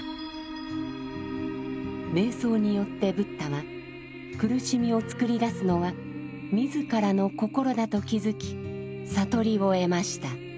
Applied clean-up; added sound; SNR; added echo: none; none; none; none.